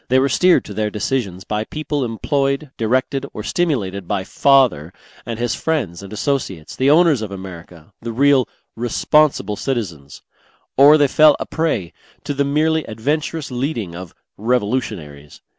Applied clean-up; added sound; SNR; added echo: none; none; none; none.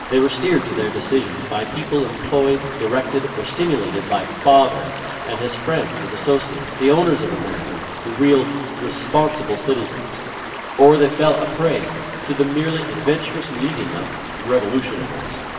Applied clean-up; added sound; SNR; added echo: none; Stream; 10 dB; reverberation time 2.4 s.